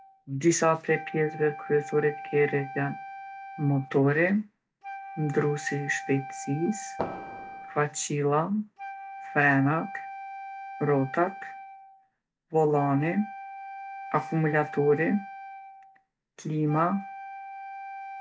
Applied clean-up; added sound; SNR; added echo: none; Wind instrument, woodwind instrument + Fireworks; 13 dB; none.